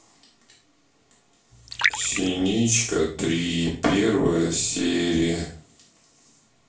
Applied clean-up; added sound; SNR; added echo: none; Liquid; 9 dB; reverberation time 0.3 s.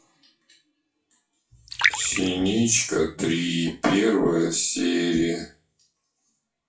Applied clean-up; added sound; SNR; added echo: classical method WPE with log-MMSE.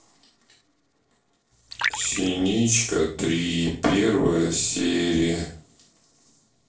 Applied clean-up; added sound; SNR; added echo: neural separator model SepFormer DNS4.